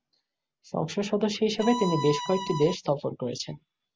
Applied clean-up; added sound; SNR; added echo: none; Bowed string instrument; 6 dB; none.